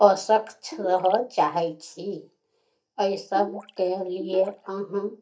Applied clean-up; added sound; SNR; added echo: neural mask model DeepFilterNet 3.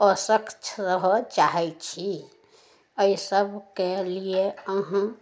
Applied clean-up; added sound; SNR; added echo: none; none; none; none.